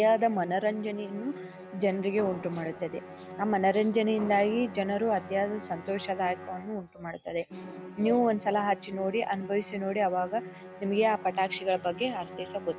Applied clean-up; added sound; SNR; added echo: none; Musical instrument + Fireworks; 14 dB; none.